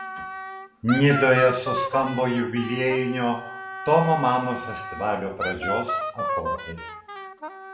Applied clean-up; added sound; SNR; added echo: none; Wind instrument, woodwind instrument; 7 dB; reverberation time 0.6 s.